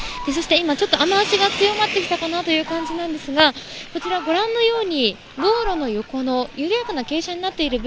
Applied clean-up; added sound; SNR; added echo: none; Fowl; 14 dB; none.